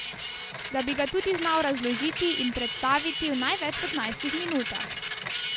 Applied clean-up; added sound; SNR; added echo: none; Printer; -3 dB; none.